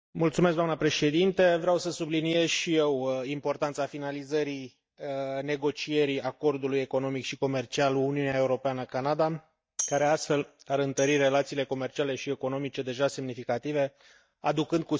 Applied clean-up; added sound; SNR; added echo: neural mask model DeepFilterNet 3.